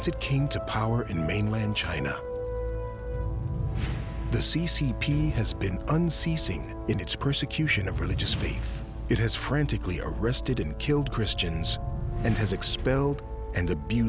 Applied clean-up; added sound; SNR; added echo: none; none; none; none.